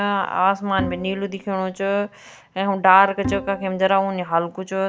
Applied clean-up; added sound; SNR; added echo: none; Bowed string instrument; 11 dB; none.